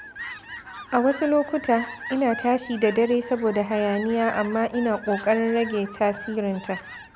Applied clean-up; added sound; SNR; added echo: none; Fowl; 14 dB; none.